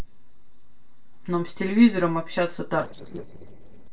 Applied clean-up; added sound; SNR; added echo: neural separator model SepFormer DNS4.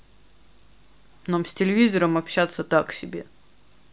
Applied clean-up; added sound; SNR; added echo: none; none; none; none.